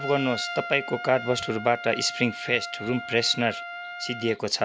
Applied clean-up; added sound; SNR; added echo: none; Trumpet; 10 dB; none.